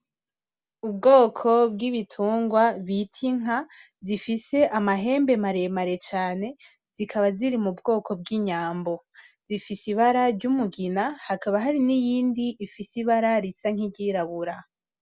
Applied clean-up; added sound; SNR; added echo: none; none; none; none.